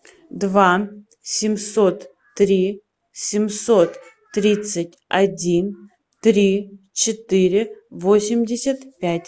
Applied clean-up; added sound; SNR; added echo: none; none; none; none.